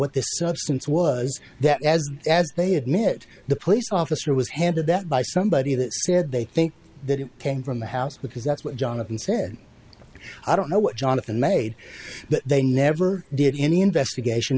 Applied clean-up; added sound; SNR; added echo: none; none; none; none.